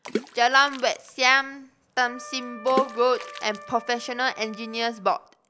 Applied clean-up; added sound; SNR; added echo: none; Wind instrument, woodwind instrument + Water / Splash, splatter; 13 dB; none.